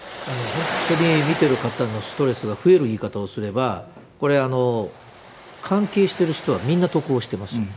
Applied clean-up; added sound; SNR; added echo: none; Waves, surf; 11 dB; none.